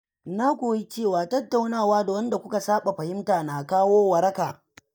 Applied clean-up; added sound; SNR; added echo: neural mask model DeepFilterNet 3.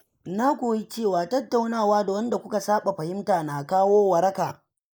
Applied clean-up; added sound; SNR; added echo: neural mask model Resemble Enhance denoiser.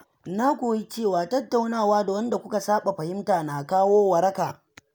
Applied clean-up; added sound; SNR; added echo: none; none; none; none.